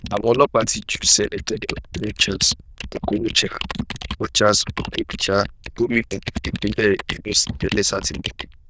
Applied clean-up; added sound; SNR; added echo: neural diffusion model UNIVERSE++.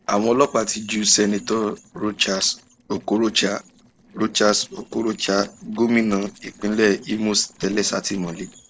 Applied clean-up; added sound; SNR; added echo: neural separator model SepFormer DNS4.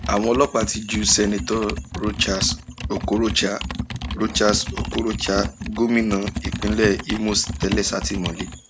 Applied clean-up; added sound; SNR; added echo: none; Computer keyboard; 7 dB; none.